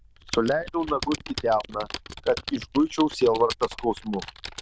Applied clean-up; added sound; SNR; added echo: neural diffusion model UNIVERSE++.